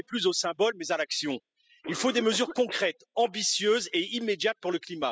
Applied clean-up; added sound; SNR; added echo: classical method spectral subtraction.